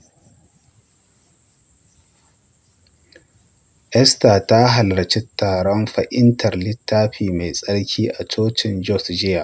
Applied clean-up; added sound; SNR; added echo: none; none; none; none.